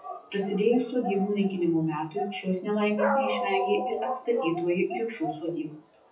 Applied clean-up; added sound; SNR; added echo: classical method WPE with log-MMSE.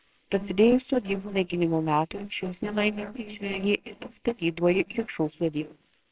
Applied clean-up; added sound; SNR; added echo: neural separator model SepFormer WHAMR!.